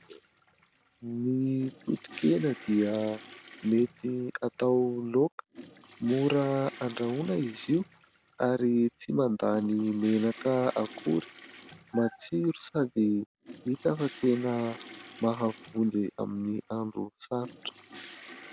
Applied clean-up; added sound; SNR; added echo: none; Toilet flush / Water; 20 dB; none.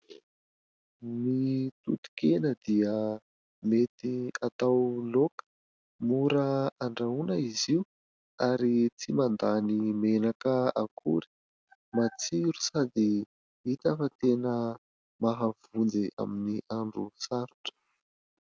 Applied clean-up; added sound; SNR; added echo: none; none; none; none.